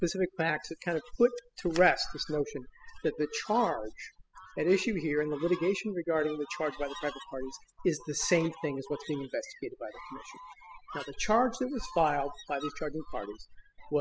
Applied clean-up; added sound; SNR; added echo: classical method spectral subtraction.